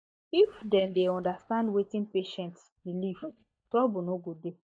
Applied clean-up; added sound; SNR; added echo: neural mask model DeepFilterNet 3.